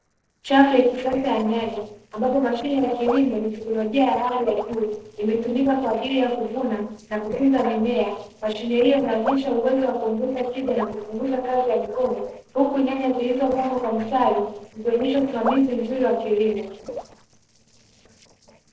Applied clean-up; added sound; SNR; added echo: neural separator model SepFormer DNS4.